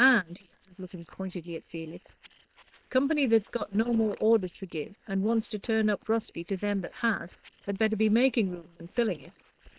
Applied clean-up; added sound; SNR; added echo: neural separator model SepFormer WHAM!.